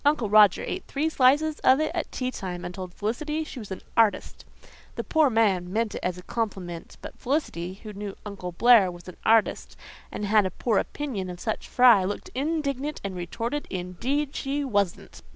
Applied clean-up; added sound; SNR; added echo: none; none; none; none.